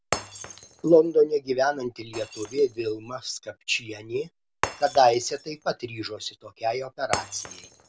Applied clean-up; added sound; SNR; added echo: none; Shatter; 12 dB; none.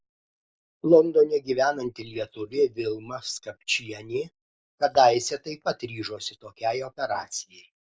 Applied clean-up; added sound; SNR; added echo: neural mask model Resemble Enhance denoiser.